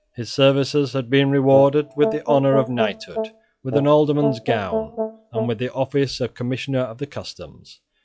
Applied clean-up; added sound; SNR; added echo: classical method log-MMSE.